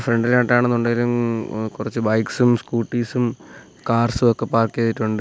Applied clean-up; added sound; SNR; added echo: none; none; none; none.